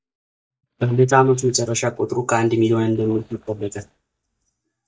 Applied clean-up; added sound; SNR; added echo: neural mask model DeepFilterNet 3.